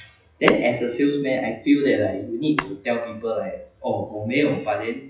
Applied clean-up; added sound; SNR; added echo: classical method WPE with log-MMSE.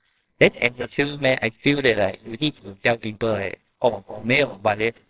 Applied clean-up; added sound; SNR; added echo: neural separator model SepFormer WHAMR!.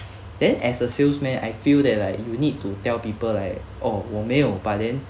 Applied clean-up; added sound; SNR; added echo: none; none; none; none.